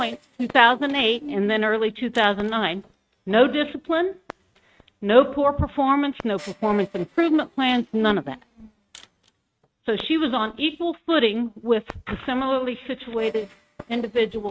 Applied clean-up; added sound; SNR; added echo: neural mask model RNNoise.